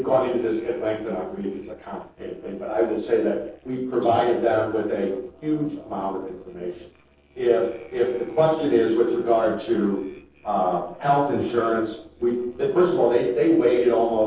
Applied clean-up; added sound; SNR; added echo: neural separator model SepFormer DNS4.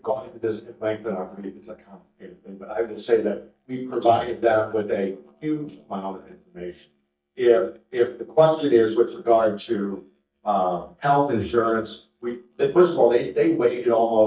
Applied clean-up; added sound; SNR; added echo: neural mask model DeepFilterNet 3.